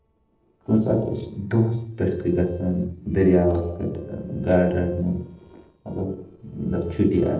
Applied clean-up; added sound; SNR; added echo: neural separator model SepFormer DNS4.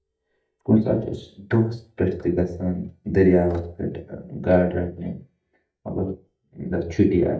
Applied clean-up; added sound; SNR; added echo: neural mask model DeepFilterNet 3.